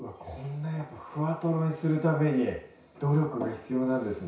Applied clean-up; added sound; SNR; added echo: none; none; none; reverberation time 0.6 s.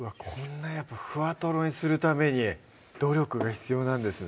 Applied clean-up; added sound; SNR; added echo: none; none; none; none.